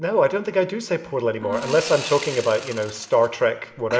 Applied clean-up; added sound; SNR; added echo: none; Sawing; 14 dB; reverberation time 0.9 s.